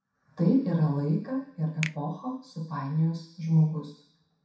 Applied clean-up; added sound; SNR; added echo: none; Finger snapping; 17 dB; reverberation time 0.7 s.